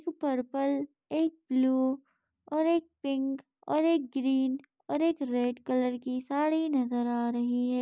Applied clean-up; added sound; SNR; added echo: none; none; none; none.